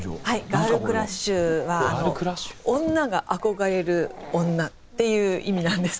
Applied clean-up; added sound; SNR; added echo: none; Dog; 17 dB; none.